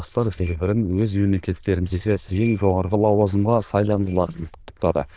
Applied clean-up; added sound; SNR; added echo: neural diffusion model UNIVERSE++.